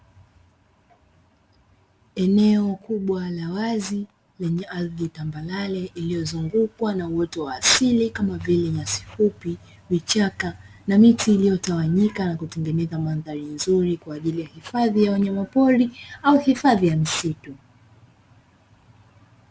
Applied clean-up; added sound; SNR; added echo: none; none; none; none.